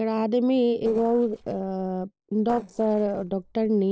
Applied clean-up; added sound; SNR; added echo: neural separator model SepFormer DNS4.